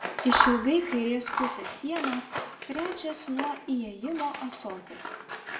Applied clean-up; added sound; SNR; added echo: none; Scissors; 3 dB; reverberation time 0.6 s.